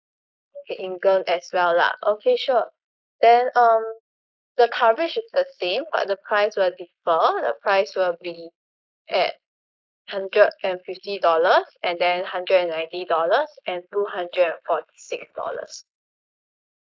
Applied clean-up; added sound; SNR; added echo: neural mask model Resemble Enhance denoiser.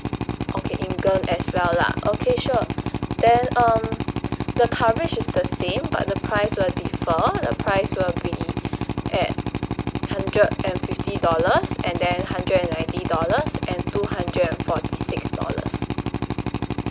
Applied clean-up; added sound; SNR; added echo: none; Drill; 2 dB; none.